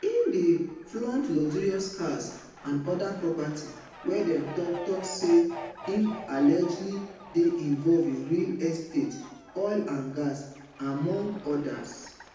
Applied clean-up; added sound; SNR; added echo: none; Fowl; 18 dB; reverberation time 0.9 s.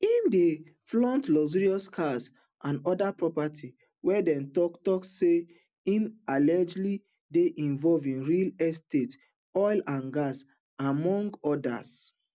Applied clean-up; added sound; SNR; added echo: none; none; none; none.